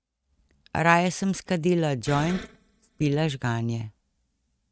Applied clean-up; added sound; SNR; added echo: neural mask model RNNoise.